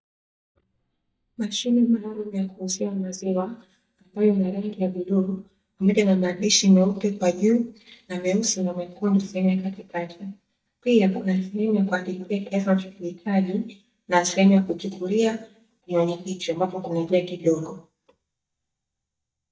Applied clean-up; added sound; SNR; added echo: neural mask model DeepFilterNet 3.